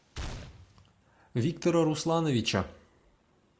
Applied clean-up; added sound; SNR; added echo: none; Gunshot, gunfire; 12 dB; none.